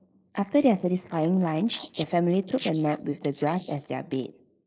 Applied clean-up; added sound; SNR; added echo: neural mask model Resemble Enhance denoiser.